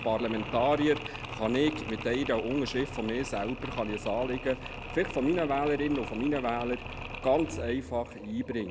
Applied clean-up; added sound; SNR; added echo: none; Mechanisms; 9 dB; none.